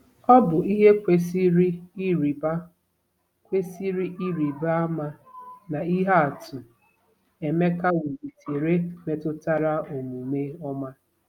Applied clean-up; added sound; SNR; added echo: none; none; none; none.